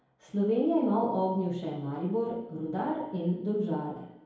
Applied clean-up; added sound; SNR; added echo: none; none; none; reverberation time 2.0 s.